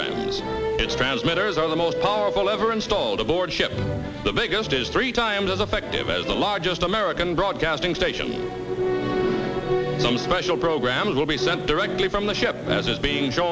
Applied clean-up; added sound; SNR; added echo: none; none; none; none.